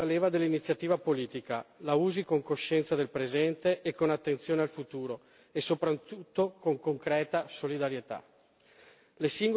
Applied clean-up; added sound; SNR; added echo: none; none; none; none.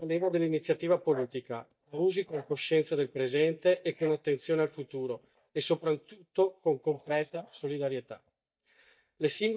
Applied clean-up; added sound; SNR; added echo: neural mask model DeepFilterNet 3.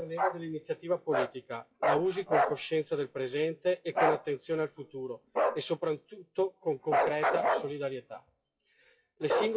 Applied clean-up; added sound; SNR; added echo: classical method WPE with log-MMSE.